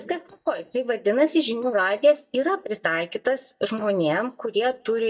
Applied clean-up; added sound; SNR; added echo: neural mask model DeepFilterNet 3.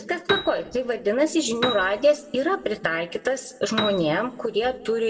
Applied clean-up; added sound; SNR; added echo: none; Piano; 9 dB; reverberation time 0.9 s.